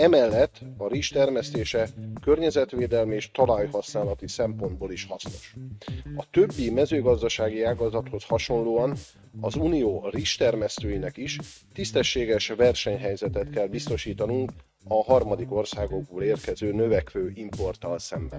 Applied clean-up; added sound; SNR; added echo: neural mask model RNNoise.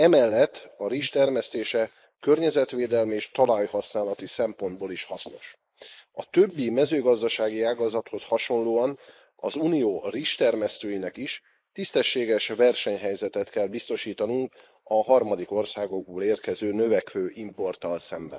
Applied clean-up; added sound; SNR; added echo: neural mask model Resemble Enhance denoiser.